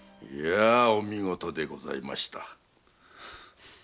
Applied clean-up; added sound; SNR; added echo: none; none; none; none.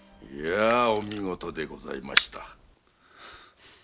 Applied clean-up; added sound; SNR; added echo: none; Camera; 4 dB; none.